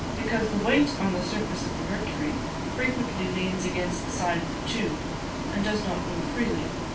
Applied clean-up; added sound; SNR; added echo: none; Bus; 1 dB; reverberation time 0.3 s.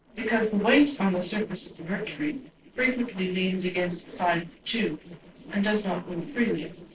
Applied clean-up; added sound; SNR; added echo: neural separator model SepFormer DNS4.